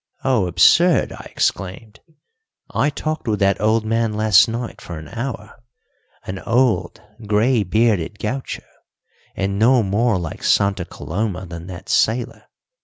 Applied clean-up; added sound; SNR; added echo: none; none; none; none.